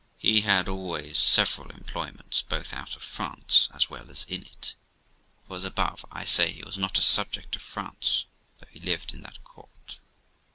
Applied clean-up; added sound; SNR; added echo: none; none; none; none.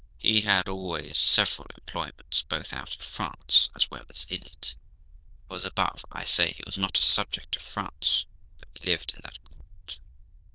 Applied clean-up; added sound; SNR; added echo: neural diffusion model UNIVERSE++.